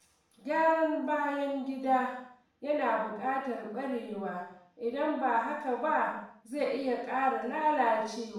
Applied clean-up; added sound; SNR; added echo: none; none; none; reverberation time 0.6 s.